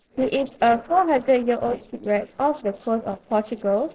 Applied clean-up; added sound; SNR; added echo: neural separator model SepFormer DNS4.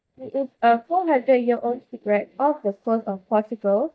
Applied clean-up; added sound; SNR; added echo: neural mask model DeepFilterNet 3.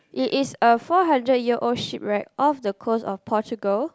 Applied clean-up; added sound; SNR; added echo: none; none; none; none.